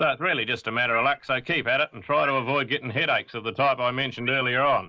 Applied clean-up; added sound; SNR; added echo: neural mask model Resemble Enhance denoiser.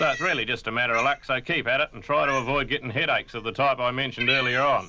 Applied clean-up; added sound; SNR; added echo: none; Cat; 10 dB; none.